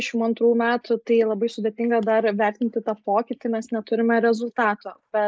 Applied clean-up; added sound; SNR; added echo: neural mask model Resemble Enhance denoiser.